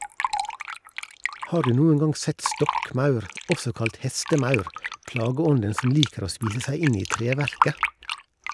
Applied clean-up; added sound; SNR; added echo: none; Fill (with liquid); 6 dB; none.